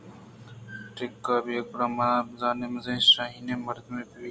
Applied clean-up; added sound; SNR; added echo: none; none; none; none.